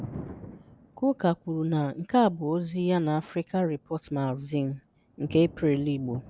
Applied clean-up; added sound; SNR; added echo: none; Thunder; 18 dB; none.